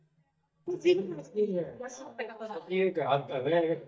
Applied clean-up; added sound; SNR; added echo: neural mask model DeepFilterNet 3.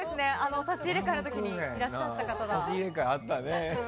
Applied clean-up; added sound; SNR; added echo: none; none; none; none.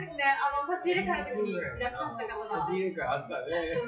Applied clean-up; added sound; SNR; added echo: classical method WPE with log-MMSE.